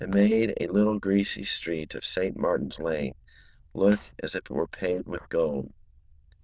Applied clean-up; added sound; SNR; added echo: neural diffusion model UNIVERSE++.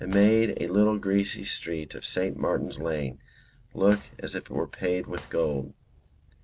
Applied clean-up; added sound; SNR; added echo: none; Drawer open or close; 20 dB; none.